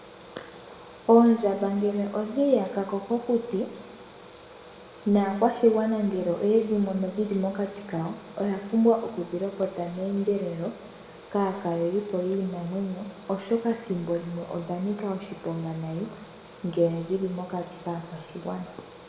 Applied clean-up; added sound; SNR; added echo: none; Mechanical fan; 19 dB; reverberation time 1.0 s.